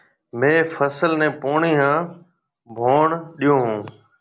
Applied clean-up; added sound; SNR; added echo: none; none; none; none.